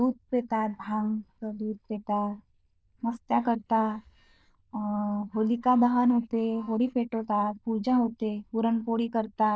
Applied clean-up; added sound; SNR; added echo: neural diffusion model UNIVERSE++.